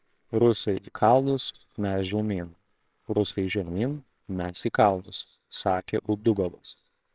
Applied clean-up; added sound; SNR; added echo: neural separator model SepFormer WHAMR!.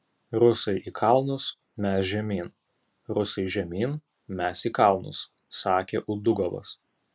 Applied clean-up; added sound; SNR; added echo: none; none; none; none.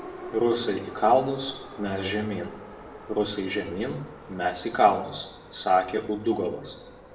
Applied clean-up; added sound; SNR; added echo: none; Subway, metro, underground; 15 dB; reverberation time 0.7 s.